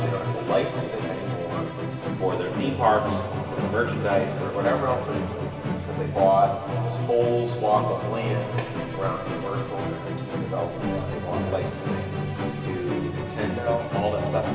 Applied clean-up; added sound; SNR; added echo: none; Musical instrument; 2 dB; reverberation time 2.3 s.